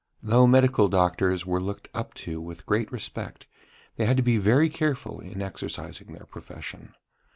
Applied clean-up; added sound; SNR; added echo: none; none; none; none.